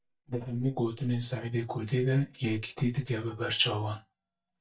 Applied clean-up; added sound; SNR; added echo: neural mask model DeepFilterNet 3.